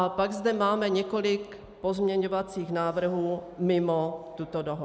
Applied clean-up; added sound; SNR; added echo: none; none; none; none.